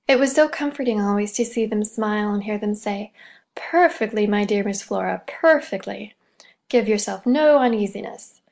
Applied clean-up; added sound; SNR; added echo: none; none; none; none.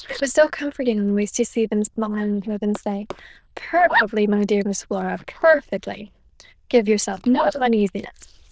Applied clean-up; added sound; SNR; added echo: neural diffusion model UNIVERSE++.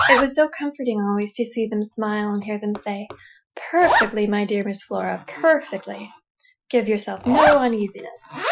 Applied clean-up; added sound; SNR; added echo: classical method Wiener filter.